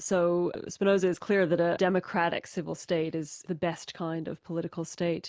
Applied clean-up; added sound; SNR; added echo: none; none; none; none.